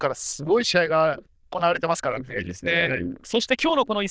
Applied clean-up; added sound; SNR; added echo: neural diffusion model UNIVERSE++.